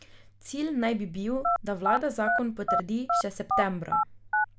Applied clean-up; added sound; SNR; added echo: none; Telephone; -3 dB; none.